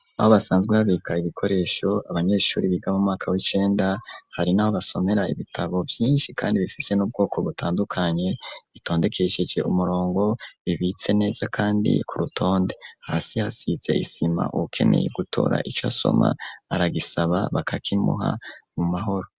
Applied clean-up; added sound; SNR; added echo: none; none; none; none.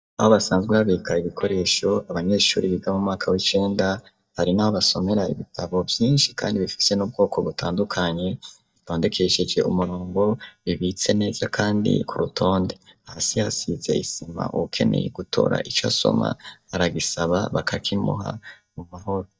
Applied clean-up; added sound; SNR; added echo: neural mask model DeepFilterNet 3.